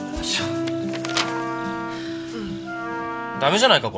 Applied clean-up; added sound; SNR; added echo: none; Wind instrument, woodwind instrument; 9 dB; none.